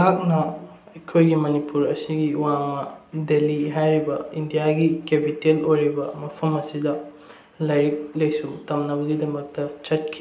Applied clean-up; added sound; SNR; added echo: none; none; none; none.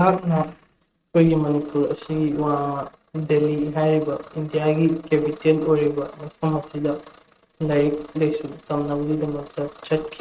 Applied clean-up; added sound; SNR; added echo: neural mask model RNNoise.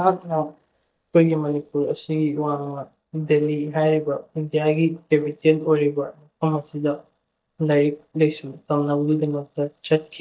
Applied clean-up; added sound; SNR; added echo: neural mask model DeepFilterNet 3.